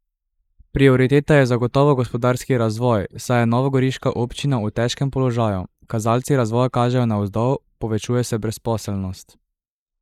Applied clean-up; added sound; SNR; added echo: neural mask model Resemble Enhance denoiser.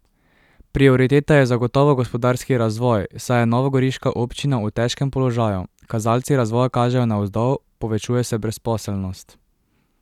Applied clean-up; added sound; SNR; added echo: none; none; none; none.